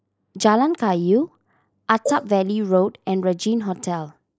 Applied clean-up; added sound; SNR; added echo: neural mask model Resemble Enhance denoiser.